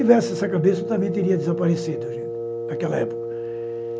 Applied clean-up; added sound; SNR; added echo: none; Wind instrument, woodwind instrument; 5 dB; none.